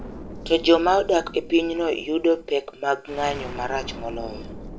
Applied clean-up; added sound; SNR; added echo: none; Explosion; 14 dB; none.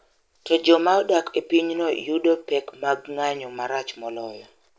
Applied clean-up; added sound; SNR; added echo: none; none; none; none.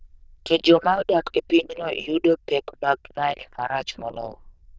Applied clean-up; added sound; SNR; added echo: neural diffusion model UNIVERSE++.